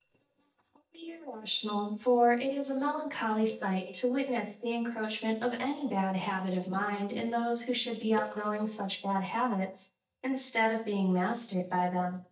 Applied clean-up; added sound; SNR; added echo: neural mask model DeepFilterNet 3.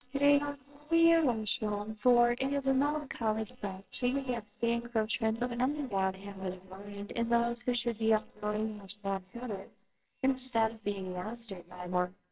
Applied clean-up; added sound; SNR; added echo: neural separator model SepFormer WHAMR!.